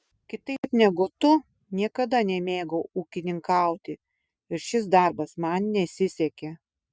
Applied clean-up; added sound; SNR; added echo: none; none; none; none.